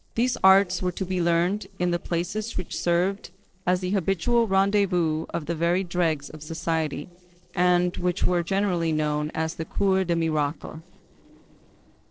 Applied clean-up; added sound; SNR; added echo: neural separator model SepFormer DNS4.